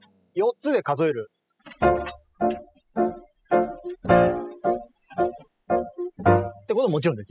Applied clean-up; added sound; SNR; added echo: classical method spectral subtraction.